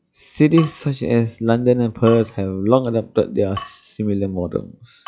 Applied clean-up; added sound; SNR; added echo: classical method log-MMSE.